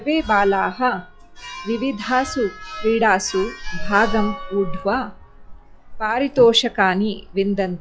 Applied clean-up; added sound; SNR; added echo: classical method log-MMSE.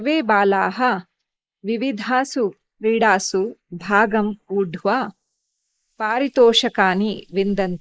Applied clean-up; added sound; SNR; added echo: neural mask model Resemble Enhance denoiser.